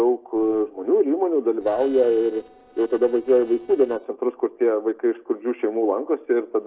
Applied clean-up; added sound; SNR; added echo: neural separator model SepFormer DNS4.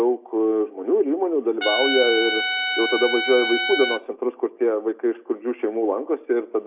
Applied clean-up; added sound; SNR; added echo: none; Trumpet; 2 dB; reverberation time 0.8 s.